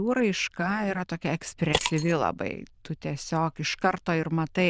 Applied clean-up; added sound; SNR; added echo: neural diffusion model UNIVERSE++.